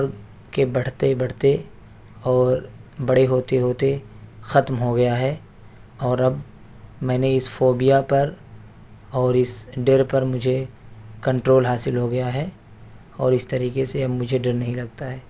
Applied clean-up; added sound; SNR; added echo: none; none; none; none.